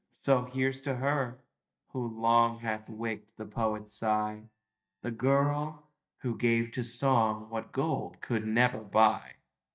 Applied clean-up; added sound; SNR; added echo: neural mask model DeepFilterNet 3.